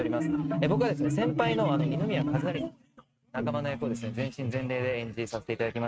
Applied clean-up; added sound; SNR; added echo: neural mask model RNNoise.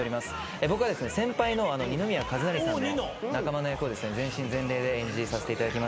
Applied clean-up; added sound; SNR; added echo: none; none; none; none.